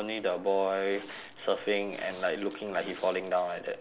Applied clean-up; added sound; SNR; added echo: none; Tearing; 20 dB; none.